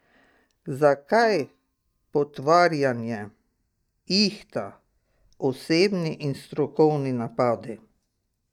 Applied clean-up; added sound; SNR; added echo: neural mask model DeepFilterNet 3.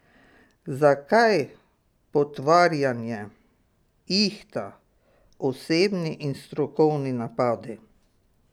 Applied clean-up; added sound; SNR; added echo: none; none; none; none.